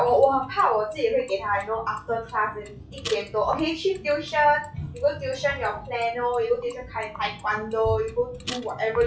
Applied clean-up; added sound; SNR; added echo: classical method log-MMSE.